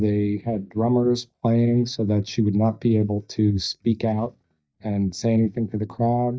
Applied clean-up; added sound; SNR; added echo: neural mask model DeepFilterNet 3.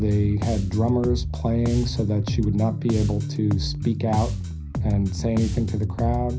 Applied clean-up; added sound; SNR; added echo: none; Bass guitar; 4 dB; reverberation time 0.4 s.